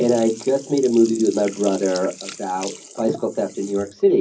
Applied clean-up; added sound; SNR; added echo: none; Sink (filling or washing); 17 dB; reverberation time 0.4 s.